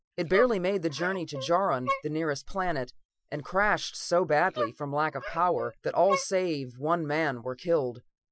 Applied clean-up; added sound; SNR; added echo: classical method Wiener filter.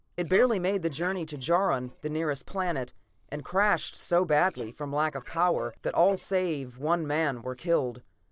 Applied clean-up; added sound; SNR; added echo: neural separator model SepFormer DNS4.